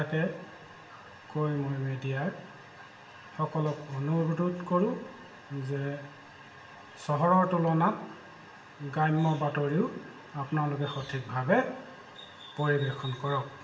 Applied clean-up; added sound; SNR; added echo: none; none; none; reverberation time 0.9 s.